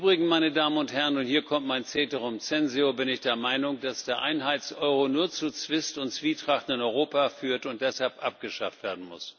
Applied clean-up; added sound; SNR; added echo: none; none; none; none.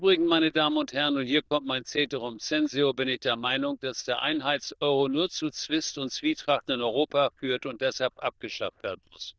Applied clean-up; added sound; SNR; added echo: neural diffusion model UNIVERSE++.